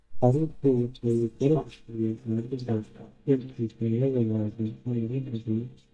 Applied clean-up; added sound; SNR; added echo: neural mask model DeepFilterNet 3.